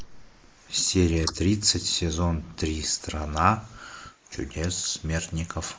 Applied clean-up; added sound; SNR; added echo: neural mask model Resemble Enhance denoiser.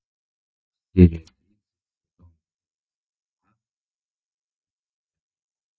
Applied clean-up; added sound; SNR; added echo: neural mask model DeepFilterNet 3.